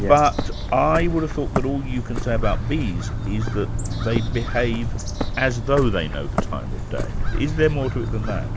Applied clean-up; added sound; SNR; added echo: none; Bird; 1 dB; none.